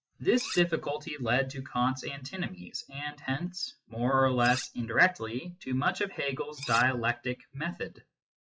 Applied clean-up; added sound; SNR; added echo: classical method log-MMSE.